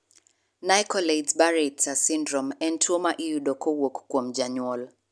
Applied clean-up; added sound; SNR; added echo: none; none; none; none.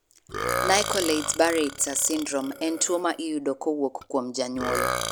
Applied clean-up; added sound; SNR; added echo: none; Burping, eructation; 6 dB; none.